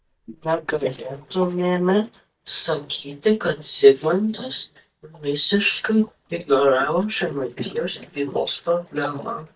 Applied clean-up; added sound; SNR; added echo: neural mask model DeepFilterNet 3.